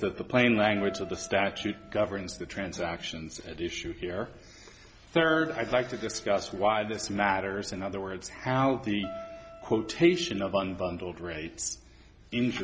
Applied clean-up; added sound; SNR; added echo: none; Keyboard (musical); 15 dB; none.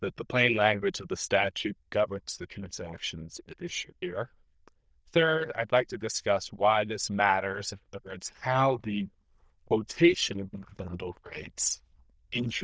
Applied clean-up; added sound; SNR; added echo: neural diffusion model UNIVERSE++.